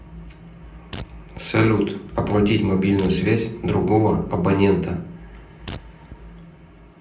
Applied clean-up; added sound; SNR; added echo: none; Fart; 18 dB; reverberation time 0.6 s.